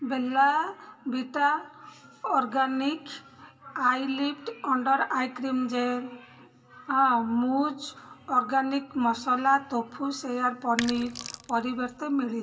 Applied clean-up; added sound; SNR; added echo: none; Sink (filling or washing); 11 dB; reverberation time 1.3 s.